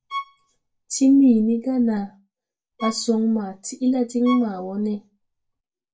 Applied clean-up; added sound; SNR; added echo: none; Bowed string instrument; 15 dB; reverberation time 0.2 s.